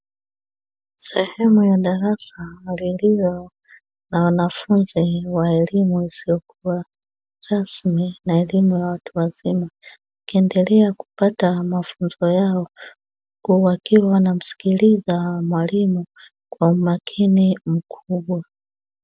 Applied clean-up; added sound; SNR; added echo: none; none; none; none.